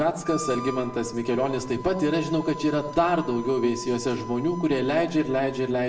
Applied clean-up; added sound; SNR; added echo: none; Harmonica; 14 dB; reverberation time 0.6 s.